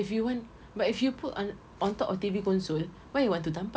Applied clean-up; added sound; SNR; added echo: none; none; none; none.